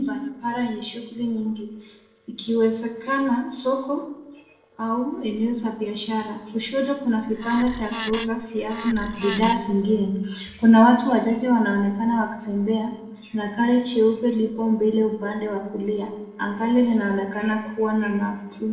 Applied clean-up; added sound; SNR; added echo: neural separator model SepFormer DNS4.